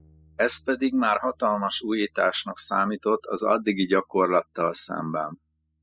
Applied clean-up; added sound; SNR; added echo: classical method spectral subtraction.